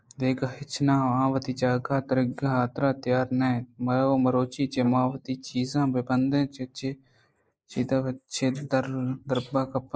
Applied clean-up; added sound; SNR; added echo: neural mask model Resemble Enhance denoiser.